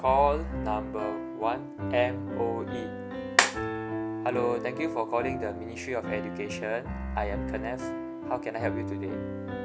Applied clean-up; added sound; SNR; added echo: none; Piano; 3 dB; none.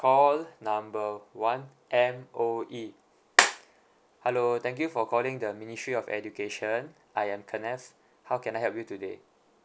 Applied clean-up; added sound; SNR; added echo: none; none; none; none.